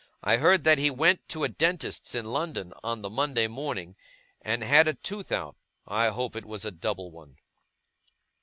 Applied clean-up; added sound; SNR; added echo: none; none; none; none.